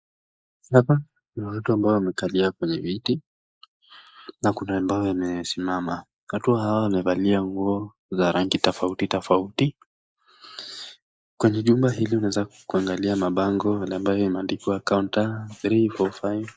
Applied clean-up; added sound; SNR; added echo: neural mask model Resemble Enhance denoiser.